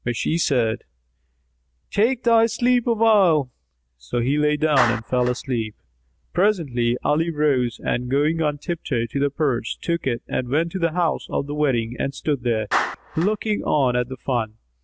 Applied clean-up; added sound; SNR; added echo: none; Clapping; 14 dB; none.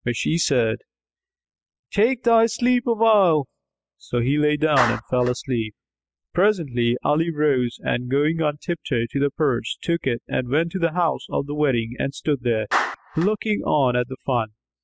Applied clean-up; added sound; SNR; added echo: classical method spectral subtraction.